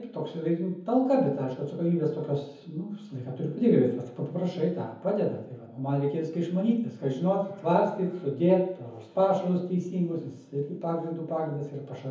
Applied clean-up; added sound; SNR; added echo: none; none; none; reverberation time 0.7 s.